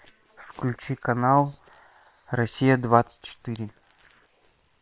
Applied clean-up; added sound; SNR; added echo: neural separator model SepFormer WHAM!.